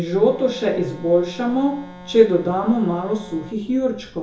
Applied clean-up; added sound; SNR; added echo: none; Organ; 19 dB; reverberation time 0.6 s.